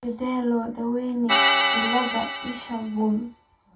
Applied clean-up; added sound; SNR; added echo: none; Organ; -3 dB; reverberation time 0.2 s.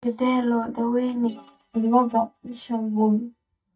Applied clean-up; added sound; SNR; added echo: neural mask model DeepFilterNet 3.